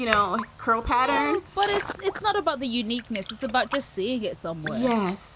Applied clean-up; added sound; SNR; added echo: none; Raindrop + Walk, footsteps; 11 dB; none.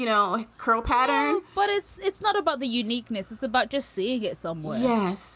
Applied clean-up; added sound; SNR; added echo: none; none; none; none.